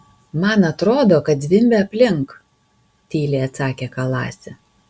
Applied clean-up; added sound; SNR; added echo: none; none; none; none.